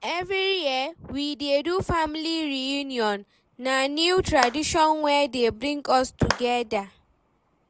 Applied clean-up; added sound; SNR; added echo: none; Clapping; 11 dB; none.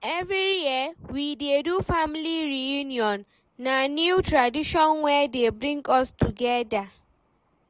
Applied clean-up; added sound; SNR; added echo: none; none; none; none.